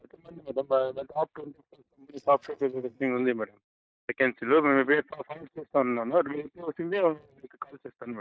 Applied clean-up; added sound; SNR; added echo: neural mask model DeepFilterNet 3.